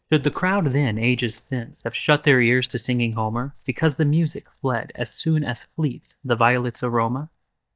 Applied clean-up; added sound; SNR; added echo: neural mask model DeepFilterNet 3.